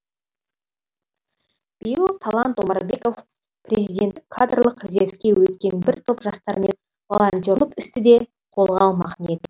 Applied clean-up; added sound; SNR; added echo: none; none; none; none.